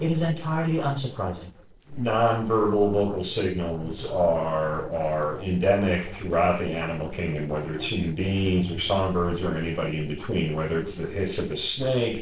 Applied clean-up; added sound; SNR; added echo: neural separator model SepFormer DNS4.